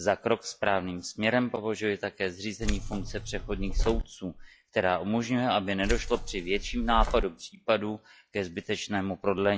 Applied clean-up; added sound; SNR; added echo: classical method log-MMSE.